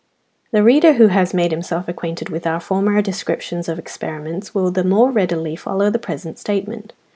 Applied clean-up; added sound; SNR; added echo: none; none; none; none.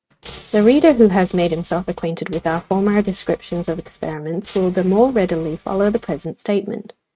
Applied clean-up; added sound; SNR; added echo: neural mask model RNNoise.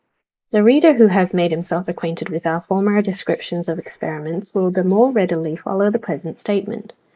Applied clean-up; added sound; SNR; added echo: neural mask model Resemble Enhance denoiser.